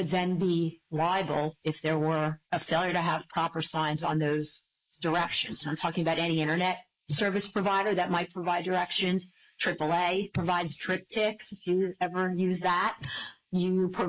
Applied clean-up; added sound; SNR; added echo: neural mask model Resemble Enhance denoiser.